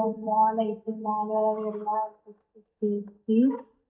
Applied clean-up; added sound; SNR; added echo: neural mask model DeepFilterNet 3.